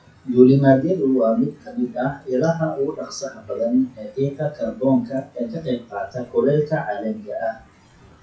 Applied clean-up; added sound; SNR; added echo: classical method WPE with log-MMSE.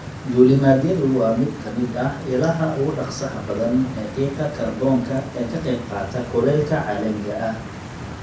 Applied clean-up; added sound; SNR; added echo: none; Stream; 12 dB; reverberation time 0.6 s.